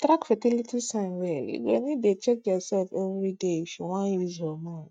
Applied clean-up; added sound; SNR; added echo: neural mask model DeepFilterNet 3.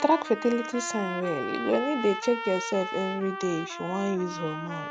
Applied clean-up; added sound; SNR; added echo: none; Trumpet; 7 dB; none.